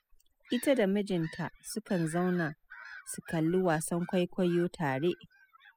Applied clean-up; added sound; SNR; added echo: classical method spectral subtraction.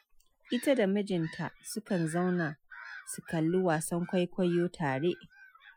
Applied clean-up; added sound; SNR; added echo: classical method Wiener filter.